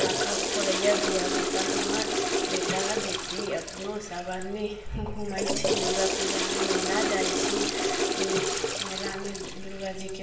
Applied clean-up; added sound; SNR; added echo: none; Toilet flush / Water; -4 dB; reverberation time 0.8 s.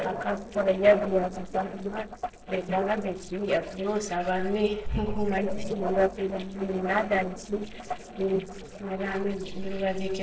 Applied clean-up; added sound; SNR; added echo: neural separator model SepFormer DNS4.